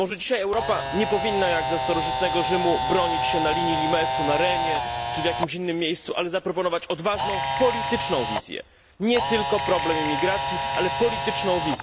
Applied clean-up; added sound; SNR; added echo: none; Camera; 1 dB; none.